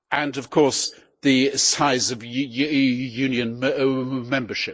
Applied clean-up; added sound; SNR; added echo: neural mask model Resemble Enhance denoiser.